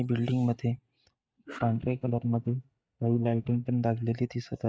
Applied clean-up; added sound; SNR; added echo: neural mask model DeepFilterNet 3.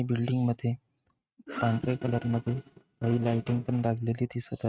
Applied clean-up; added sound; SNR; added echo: neural mask model RNNoise.